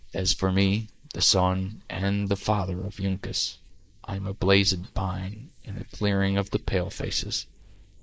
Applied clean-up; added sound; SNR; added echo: neural mask model Resemble Enhance denoiser.